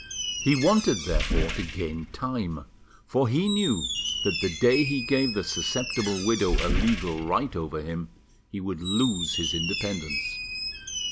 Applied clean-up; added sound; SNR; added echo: none; Squeak; 4 dB; none.